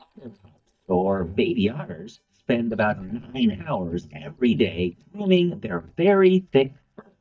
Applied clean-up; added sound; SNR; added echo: neural mask model DeepFilterNet 3.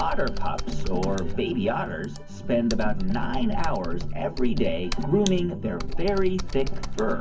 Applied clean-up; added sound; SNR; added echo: none; Computer keyboard; 0 dB; reverberation time 0.3 s.